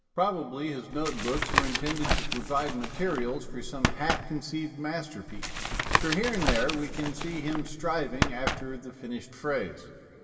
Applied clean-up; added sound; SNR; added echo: none; Tap; -2 dB; reverberation time 2.4 s.